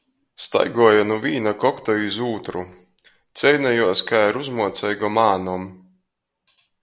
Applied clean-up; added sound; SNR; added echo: none; none; none; none.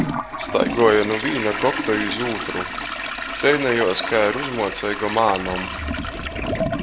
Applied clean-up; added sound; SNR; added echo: none; Toilet flush; 4 dB; none.